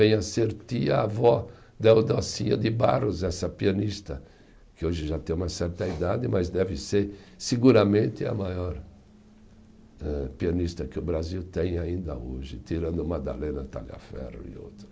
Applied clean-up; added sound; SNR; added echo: none; none; none; none.